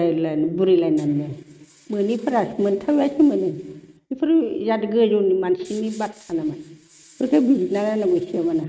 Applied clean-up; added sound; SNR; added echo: neural mask model RNNoise.